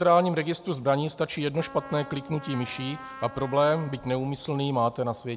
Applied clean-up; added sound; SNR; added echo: none; Trumpet; 18 dB; none.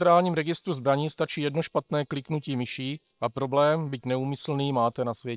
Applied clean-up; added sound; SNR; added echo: neural separator model SepFormer WHAM!.